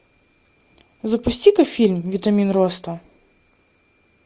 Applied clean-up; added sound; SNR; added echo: none; none; none; none.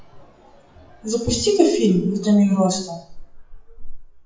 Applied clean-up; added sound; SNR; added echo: classical method WPE with log-MMSE.